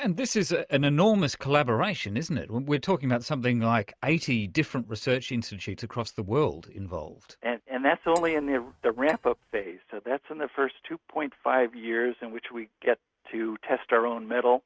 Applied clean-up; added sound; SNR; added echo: neural mask model RNNoise.